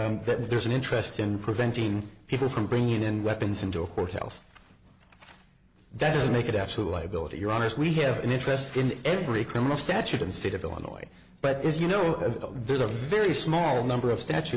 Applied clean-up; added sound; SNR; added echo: none; none; none; none.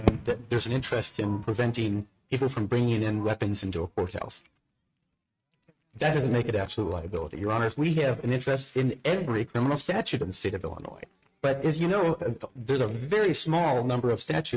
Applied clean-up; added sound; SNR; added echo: neural mask model RNNoise.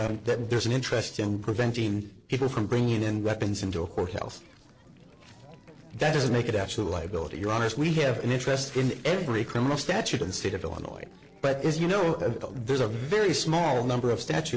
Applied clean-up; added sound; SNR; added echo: neural separator model SepFormer DNS4.